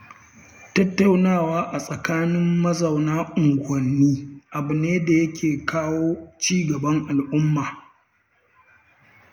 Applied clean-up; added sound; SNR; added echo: none; Dishes, pots, and pans; 19 dB; none.